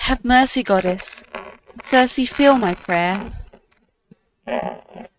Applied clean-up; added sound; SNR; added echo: neural mask model RNNoise.